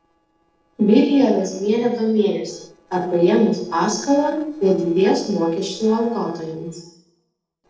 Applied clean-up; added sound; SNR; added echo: neural separator model SepFormer DNS4.